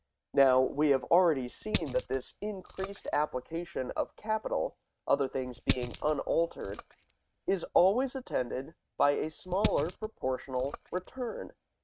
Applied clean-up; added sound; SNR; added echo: neural mask model RNNoise.